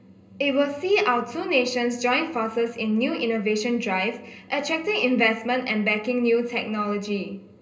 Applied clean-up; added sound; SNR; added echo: none; none; none; reverberation time 0.2 s.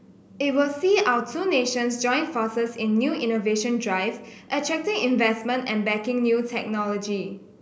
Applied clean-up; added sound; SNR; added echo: none; none; none; none.